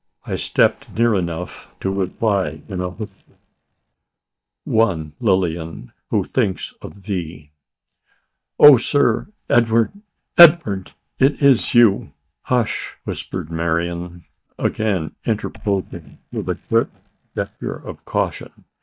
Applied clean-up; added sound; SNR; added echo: neural mask model DeepFilterNet 3.